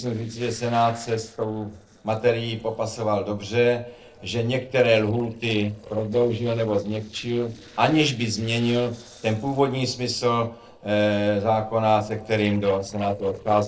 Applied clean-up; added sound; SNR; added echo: neural separator model SepFormer DNS4.